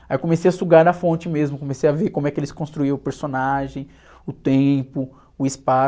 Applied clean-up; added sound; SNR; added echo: none; none; none; none.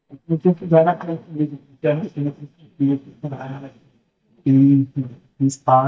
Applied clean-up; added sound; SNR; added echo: neural mask model DeepFilterNet 3.